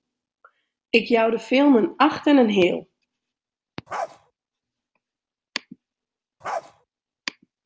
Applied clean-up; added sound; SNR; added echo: none; Bark; 12 dB; none.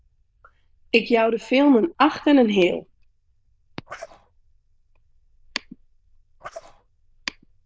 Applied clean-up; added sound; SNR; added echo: neural diffusion model UNIVERSE++.